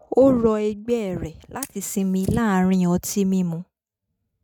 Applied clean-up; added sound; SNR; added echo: neural mask model RNNoise.